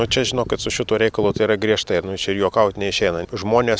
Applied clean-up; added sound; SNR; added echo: none; none; none; none.